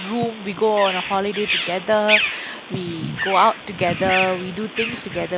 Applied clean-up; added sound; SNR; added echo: none; Bird vocalization, bird call, bird song; 5 dB; none.